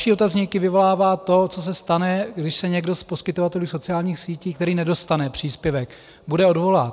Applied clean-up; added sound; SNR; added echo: none; none; none; none.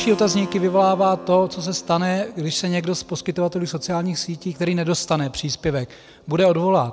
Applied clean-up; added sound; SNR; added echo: none; Keyboard (musical); 18 dB; none.